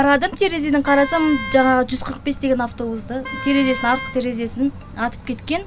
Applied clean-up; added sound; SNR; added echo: none; Wind instrument, woodwind instrument; 13 dB; none.